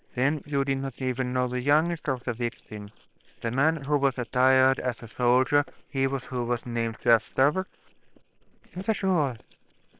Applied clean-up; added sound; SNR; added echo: neural separator model SepFormer WHAM!.